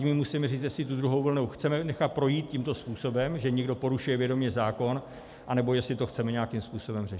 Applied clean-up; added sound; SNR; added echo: none; none; none; none.